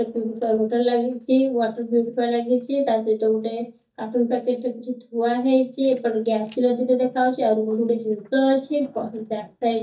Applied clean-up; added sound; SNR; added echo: neural mask model DeepFilterNet 3.